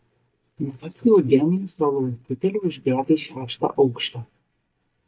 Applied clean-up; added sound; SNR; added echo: neural mask model DeepFilterNet 3.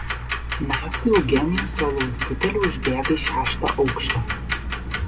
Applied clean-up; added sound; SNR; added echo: none; Tick-tock; 3 dB; reverberation time 1.6 s.